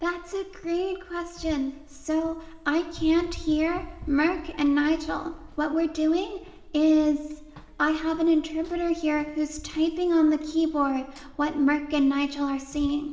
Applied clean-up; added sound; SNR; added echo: none; Run; 19 dB; reverberation time 1.4 s.